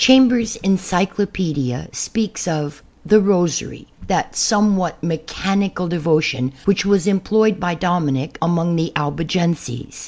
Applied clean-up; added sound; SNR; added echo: none; none; none; none.